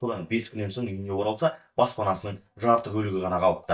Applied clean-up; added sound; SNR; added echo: neural mask model DeepFilterNet 3.